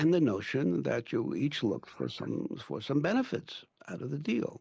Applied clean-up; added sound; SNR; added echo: neural mask model Resemble Enhance denoiser.